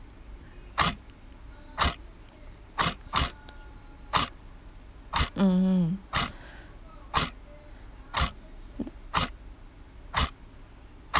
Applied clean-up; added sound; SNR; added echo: none; Clock; -2 dB; none.